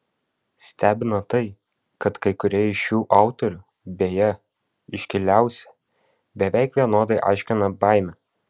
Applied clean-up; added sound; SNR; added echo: none; none; none; none.